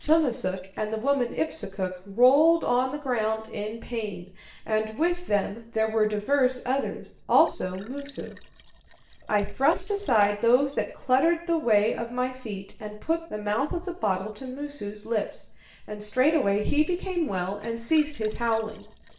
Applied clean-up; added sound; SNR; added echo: neural separator model SepFormer DNS4.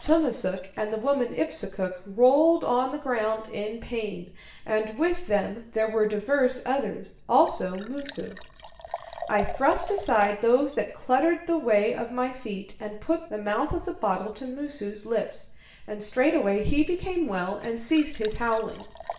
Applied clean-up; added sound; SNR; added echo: none; Liquid; 20 dB; reverberation time 0.6 s.